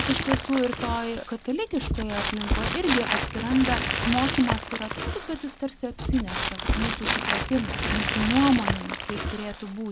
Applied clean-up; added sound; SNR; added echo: none; Crumpling, crinkling; 0 dB; none.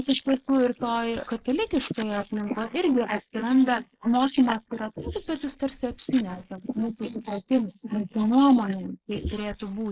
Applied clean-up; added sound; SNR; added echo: neural mask model Resemble Enhance denoiser.